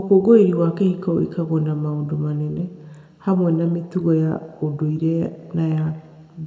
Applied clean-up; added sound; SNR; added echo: none; none; none; reverberation time 1.7 s.